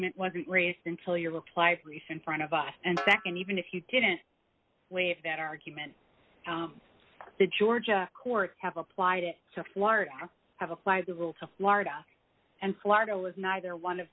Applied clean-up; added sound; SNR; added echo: none; Snare drum; 12 dB; none.